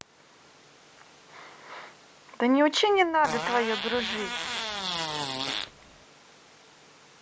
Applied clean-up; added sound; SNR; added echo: none; Fart; 3 dB; none.